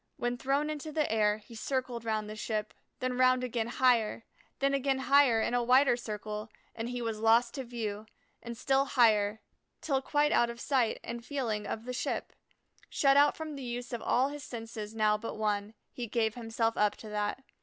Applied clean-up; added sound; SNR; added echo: none; none; none; none.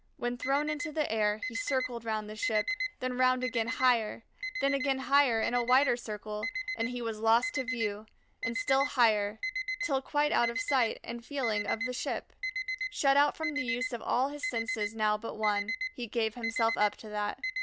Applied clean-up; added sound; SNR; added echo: none; Alarm; 7 dB; none.